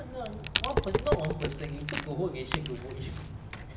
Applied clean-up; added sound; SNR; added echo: none; Tap + Crack / Crackle; -2 dB; none.